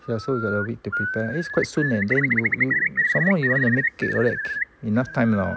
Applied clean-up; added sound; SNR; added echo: none; Bird; 2 dB; none.